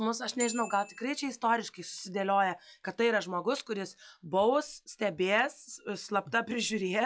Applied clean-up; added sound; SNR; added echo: classical method log-MMSE.